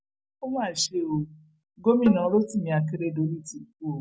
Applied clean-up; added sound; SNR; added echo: none; Tabla; 16 dB; none.